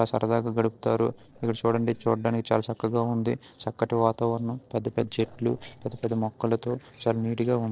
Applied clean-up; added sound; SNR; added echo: neural separator model SepFormer DNS4.